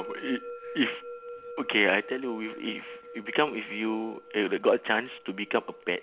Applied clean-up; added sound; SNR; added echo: none; Musical instrument; 14 dB; none.